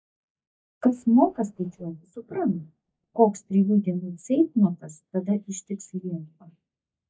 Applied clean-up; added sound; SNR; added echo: neural mask model DeepFilterNet 3.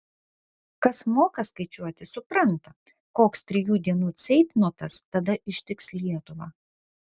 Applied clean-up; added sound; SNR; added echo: none; none; none; none.